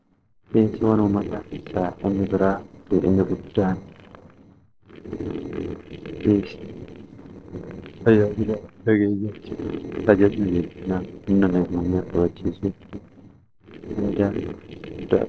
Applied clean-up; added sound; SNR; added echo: neural separator model SepFormer DNS4.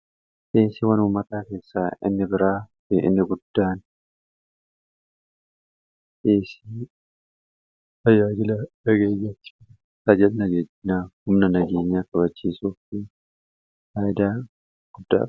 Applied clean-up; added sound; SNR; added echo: none; none; none; none.